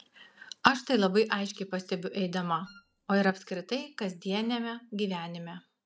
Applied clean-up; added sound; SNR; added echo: neural mask model RNNoise.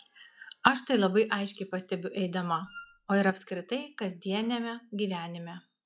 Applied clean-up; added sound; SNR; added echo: classical method log-MMSE.